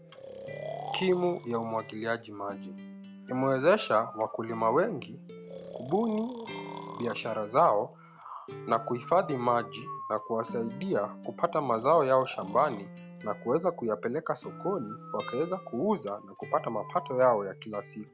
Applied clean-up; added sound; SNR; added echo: none; Breathing + Acoustic guitar; 14 dB; none.